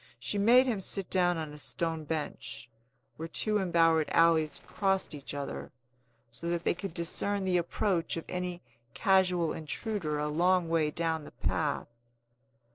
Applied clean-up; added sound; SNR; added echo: neural separator model SepFormer DNS4.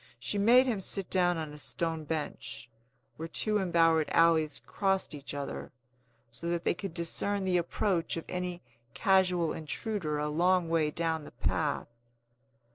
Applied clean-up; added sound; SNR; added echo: none; none; none; none.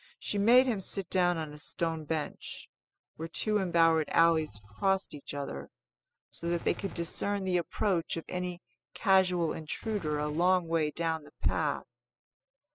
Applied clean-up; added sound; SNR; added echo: classical method spectral subtraction.